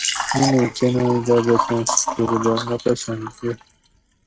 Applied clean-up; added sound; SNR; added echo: neural mask model RNNoise.